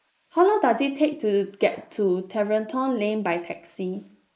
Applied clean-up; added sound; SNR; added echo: neural mask model Resemble Enhance denoiser.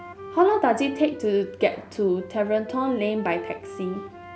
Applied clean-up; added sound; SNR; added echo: none; Wind instrument, woodwind instrument; 14 dB; none.